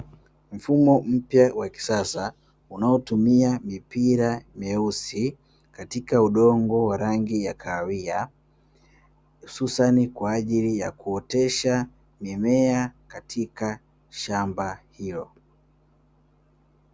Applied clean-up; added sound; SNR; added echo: none; none; none; none.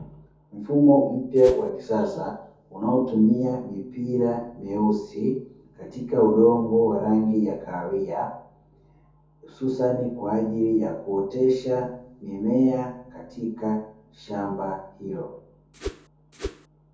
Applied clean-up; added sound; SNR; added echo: none; Whoosh, swoosh, swish; 10 dB; reverberation time 0.6 s.